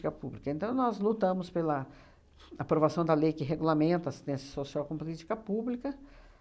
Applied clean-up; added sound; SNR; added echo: none; none; none; none.